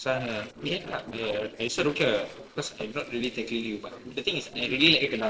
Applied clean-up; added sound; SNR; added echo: neural separator model SepFormer DNS4.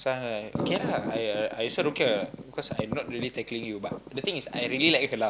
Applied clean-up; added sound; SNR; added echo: none; none; none; none.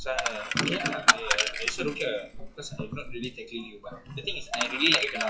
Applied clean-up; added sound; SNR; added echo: classical method WPE with log-MMSE.